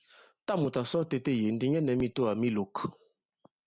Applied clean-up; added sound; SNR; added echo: none; none; none; none.